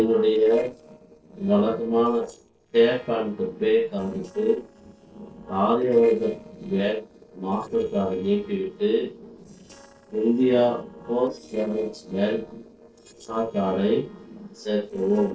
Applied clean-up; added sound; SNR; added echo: neural separator model SepFormer DNS4.